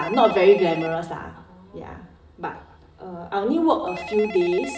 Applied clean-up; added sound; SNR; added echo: none; Telephone; 16 dB; reverberation time 0.7 s.